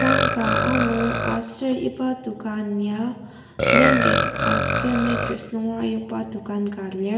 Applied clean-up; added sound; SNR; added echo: none; Burping, eructation; 0 dB; reverberation time 1.1 s.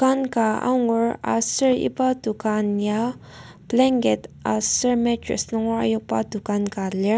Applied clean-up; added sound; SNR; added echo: none; none; none; none.